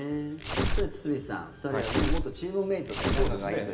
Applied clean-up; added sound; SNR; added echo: none; Tearing; -1 dB; reverberation time 0.8 s.